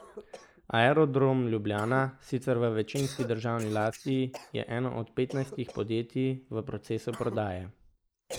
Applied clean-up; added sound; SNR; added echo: neural mask model Resemble Enhance denoiser.